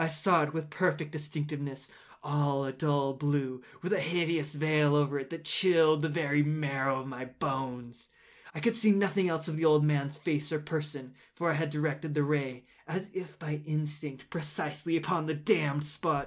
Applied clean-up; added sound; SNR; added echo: none; none; none; none.